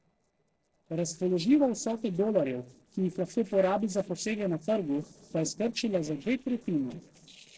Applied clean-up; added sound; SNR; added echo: neural separator model SepFormer DNS4.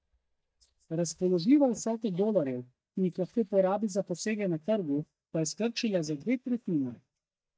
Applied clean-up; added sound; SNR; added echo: neural mask model DeepFilterNet 3.